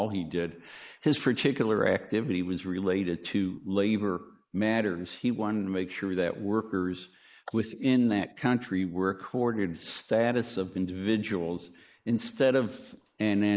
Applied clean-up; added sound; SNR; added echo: neural mask model Resemble Enhance denoiser.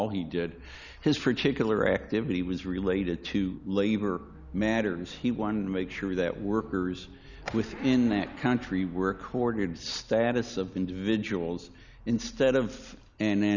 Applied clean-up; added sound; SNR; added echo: none; Motorcycle / Accelerating, revving, vroom; 19 dB; none.